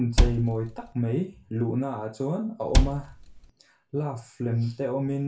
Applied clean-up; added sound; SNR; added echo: none; Cupboard open or close; -4 dB; reverberation time 0.3 s.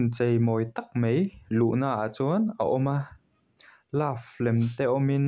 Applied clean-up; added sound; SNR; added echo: none; none; none; none.